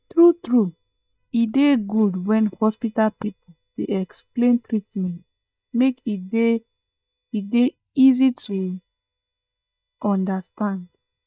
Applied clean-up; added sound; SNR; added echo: neural mask model DeepFilterNet 3.